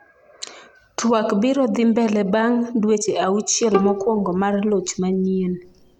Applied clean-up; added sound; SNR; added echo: none; Bowed string instrument; 7 dB; none.